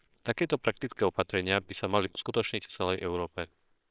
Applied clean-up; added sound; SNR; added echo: neural separator model SepFormer WHAMR!.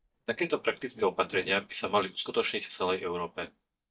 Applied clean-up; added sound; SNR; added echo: neural mask model DeepFilterNet 3.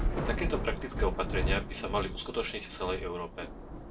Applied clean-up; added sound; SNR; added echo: none; Thunder / Rain; -1 dB; reverberation time 0.2 s.